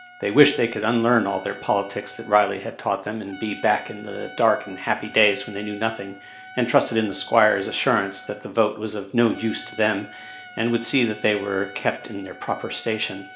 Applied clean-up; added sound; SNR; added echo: none; Trumpet; 20 dB; reverberation time 1.9 s.